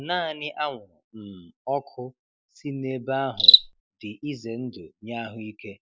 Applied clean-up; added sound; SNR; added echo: none; Cricket; -4 dB; none.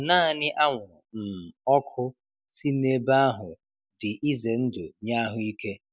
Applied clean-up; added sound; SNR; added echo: none; none; none; none.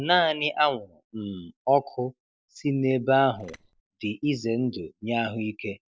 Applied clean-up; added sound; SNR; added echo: neural separator model SepFormer DNS4.